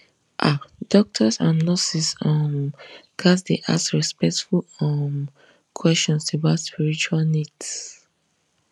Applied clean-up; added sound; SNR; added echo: none; none; none; none.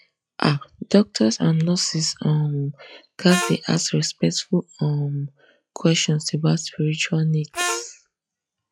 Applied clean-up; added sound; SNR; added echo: classical method log-MMSE.